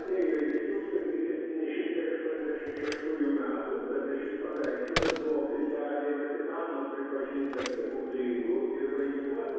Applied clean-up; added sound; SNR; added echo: none; Telephone; 13 dB; reverberation time 1.9 s.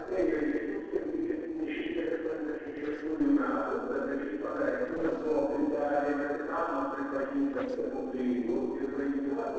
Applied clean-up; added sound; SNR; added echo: neural separator model SepFormer DNS4.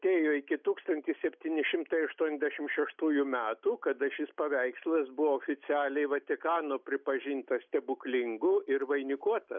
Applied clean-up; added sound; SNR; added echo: none; none; none; none.